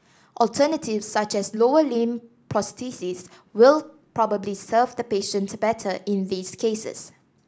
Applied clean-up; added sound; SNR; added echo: none; none; none; none.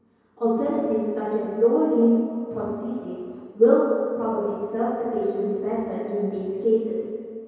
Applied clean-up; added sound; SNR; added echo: none; none; none; reverberation time 2.2 s.